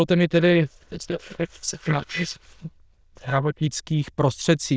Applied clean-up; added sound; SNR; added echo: neural diffusion model UNIVERSE++.